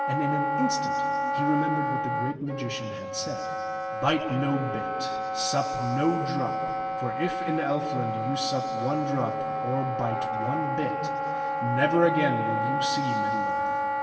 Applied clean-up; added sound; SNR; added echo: none; Wind instrument, woodwind instrument; -1 dB; reverberation time 2.4 s.